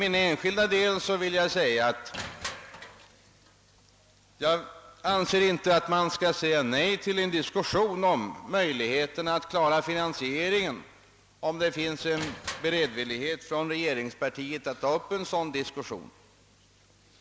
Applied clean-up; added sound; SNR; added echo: none; Crushing; 17 dB; none.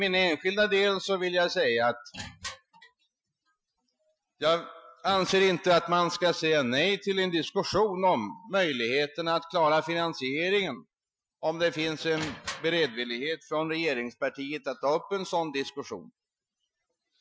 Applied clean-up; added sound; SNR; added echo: classical method Wiener filter.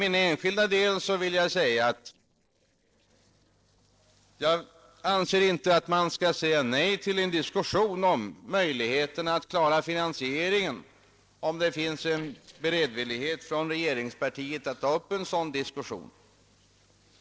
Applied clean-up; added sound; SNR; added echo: neural separator model SepFormer DNS4.